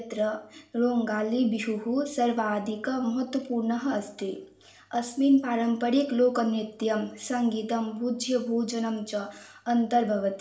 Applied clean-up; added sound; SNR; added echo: none; none; none; reverberation time 0.5 s.